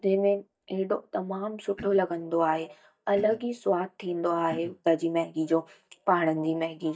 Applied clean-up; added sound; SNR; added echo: neural mask model DeepFilterNet 3.